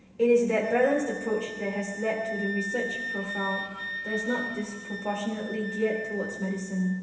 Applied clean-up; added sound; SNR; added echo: none; Wind instrument, woodwind instrument; 8 dB; reverberation time 1.0 s.